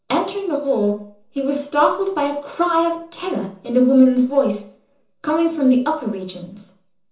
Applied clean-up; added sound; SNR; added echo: none; none; none; reverberation time 0.6 s.